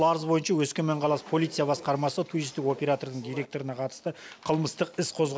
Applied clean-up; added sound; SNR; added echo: none; none; none; none.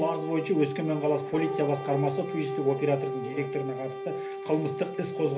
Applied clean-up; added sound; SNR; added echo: none; Brass instrument; 5 dB; reverberation time 0.3 s.